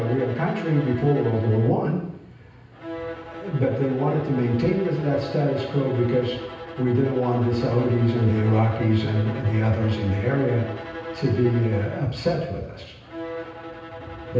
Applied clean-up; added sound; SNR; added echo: none; Bowed string instrument; 13 dB; reverberation time 0.9 s.